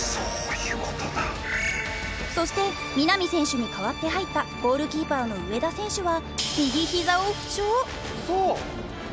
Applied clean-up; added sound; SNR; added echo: none; none; none; none.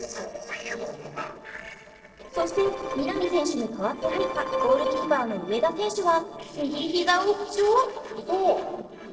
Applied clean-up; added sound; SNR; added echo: neural separator model SepFormer DNS4.